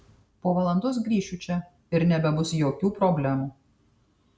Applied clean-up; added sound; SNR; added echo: none; none; none; none.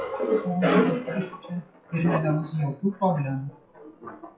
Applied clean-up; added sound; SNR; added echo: classical method WPE with log-MMSE.